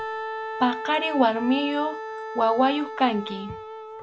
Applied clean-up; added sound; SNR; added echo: none; Wind instrument, woodwind instrument; 8 dB; none.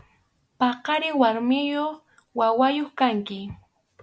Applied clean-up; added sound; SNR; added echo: none; none; none; none.